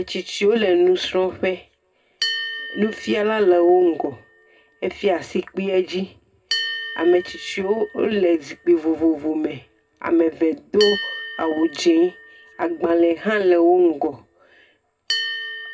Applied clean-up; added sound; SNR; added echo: none; Bell; 13 dB; reverberation time 0.2 s.